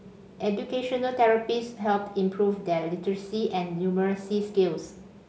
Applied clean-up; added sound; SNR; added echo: none; none; none; none.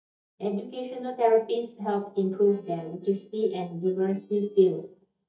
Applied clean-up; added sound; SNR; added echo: neural mask model DeepFilterNet 3.